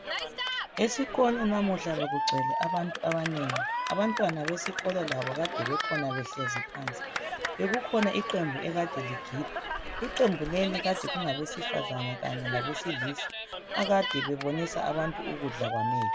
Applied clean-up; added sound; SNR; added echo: none; Cheering; 3 dB; none.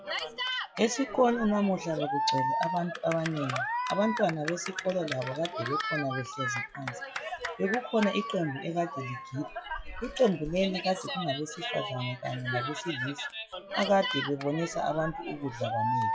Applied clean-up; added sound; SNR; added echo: classical method log-MMSE.